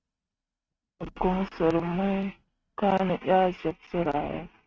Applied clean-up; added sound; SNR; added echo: neural mask model RNNoise.